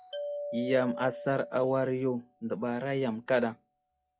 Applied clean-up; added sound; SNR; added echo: classical method log-MMSE.